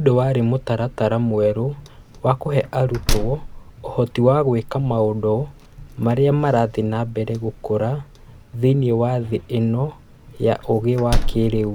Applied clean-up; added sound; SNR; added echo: none; Slam; 8 dB; none.